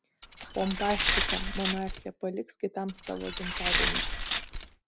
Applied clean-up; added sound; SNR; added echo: none; Glass; -3 dB; none.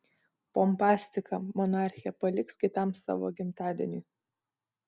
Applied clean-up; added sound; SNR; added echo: none; none; none; none.